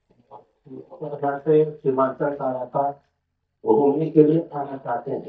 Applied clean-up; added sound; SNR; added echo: neural mask model DeepFilterNet 3.